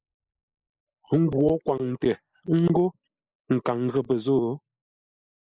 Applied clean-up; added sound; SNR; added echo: neural mask model Resemble Enhance denoiser.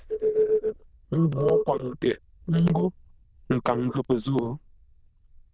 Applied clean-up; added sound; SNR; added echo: neural diffusion model UNIVERSE++.